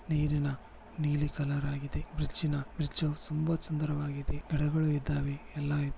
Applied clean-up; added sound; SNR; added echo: none; none; none; none.